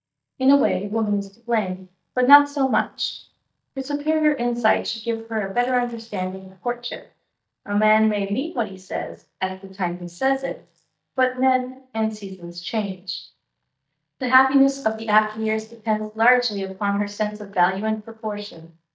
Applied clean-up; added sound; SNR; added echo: neural mask model DeepFilterNet 3.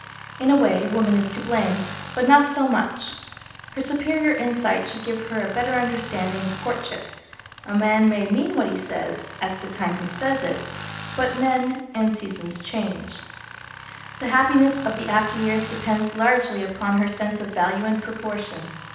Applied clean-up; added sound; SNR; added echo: none; Tools; 14 dB; reverberation time 0.9 s.